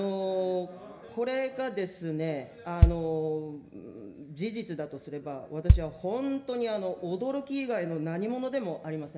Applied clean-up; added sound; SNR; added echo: none; Bass drum; -3 dB; reverberation time 2.0 s.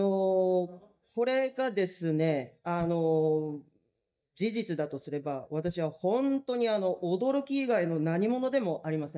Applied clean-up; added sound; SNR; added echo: neural mask model DeepFilterNet 3.